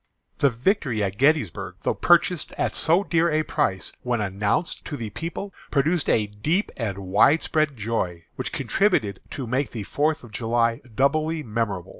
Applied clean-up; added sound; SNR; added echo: none; none; none; none.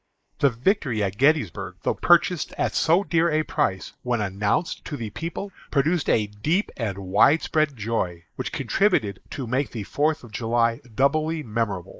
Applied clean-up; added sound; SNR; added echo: neural mask model Resemble Enhance denoiser.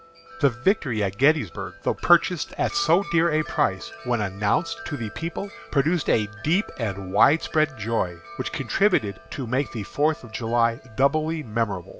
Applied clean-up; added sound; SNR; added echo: none; Wind chime; 18 dB; none.